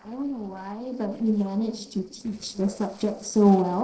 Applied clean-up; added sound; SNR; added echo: neural separator model SepFormer DNS4.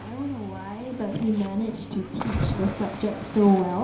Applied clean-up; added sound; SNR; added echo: none; Cricket / Waves, surf; 8 dB; reverberation time 0.7 s.